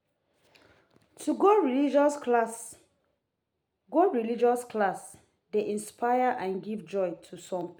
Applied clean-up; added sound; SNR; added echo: none; none; none; none.